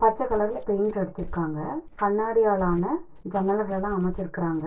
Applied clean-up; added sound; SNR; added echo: neural separator model SepFormer DNS4.